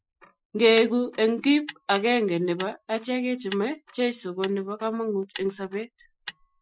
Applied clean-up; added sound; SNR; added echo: classical method Wiener filter.